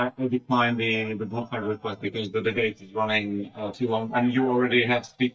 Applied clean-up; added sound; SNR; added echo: neural mask model DeepFilterNet 3.